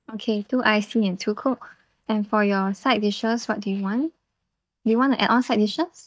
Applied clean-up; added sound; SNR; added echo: neural mask model DeepFilterNet 3.